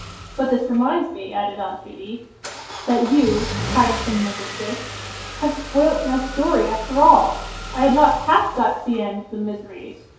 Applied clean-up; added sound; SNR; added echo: none; Engine starting / Car; 12 dB; reverberation time 2.4 s.